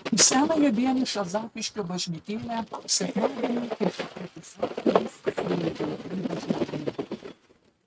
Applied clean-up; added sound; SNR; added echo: neural mask model RNNoise.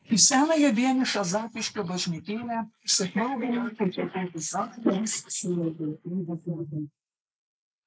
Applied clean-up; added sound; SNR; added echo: neural mask model Resemble Enhance denoiser.